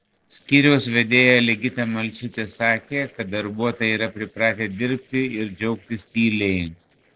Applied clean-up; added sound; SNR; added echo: neural separator model SepFormer DNS4.